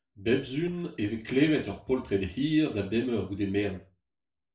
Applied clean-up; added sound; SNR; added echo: neural separator model SepFormer DNS4.